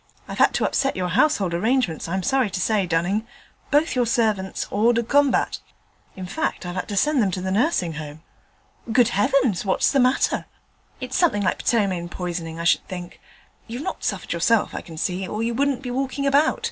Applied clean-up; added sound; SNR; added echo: none; none; none; none.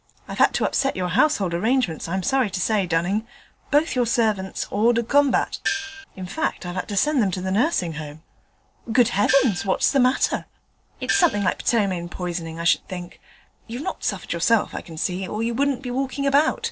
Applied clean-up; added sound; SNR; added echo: neural separator model SepFormer DNS4.